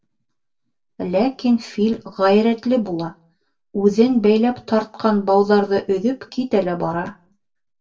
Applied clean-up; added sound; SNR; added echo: none; none; none; reverberation time 0.2 s.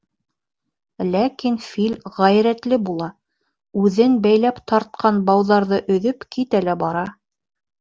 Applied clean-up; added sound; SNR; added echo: none; none; none; none.